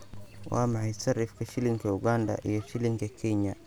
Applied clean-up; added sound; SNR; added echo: none; none; none; none.